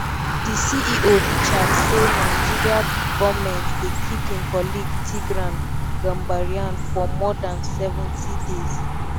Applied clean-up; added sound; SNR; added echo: none; Bicycle; -4 dB; none.